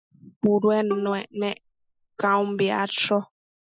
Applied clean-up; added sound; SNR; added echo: classical method Wiener filter.